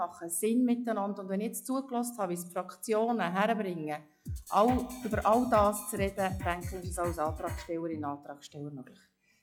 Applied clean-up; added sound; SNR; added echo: classical method log-MMSE.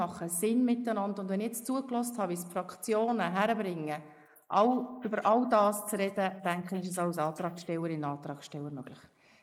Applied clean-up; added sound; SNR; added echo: neural mask model Resemble Enhance denoiser.